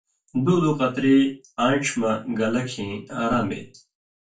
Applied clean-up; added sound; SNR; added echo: none; none; none; reverberation time 0.2 s.